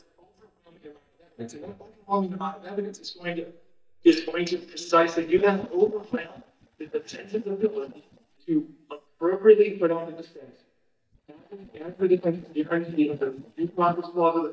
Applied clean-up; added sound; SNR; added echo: neural mask model DeepFilterNet 3.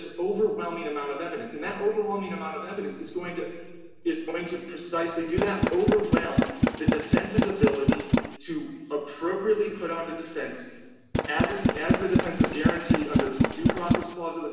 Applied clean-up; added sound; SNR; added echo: none; Tools; -5 dB; reverberation time 1.3 s.